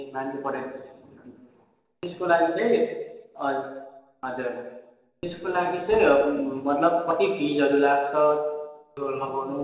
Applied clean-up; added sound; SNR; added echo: neural separator model SepFormer DNS4.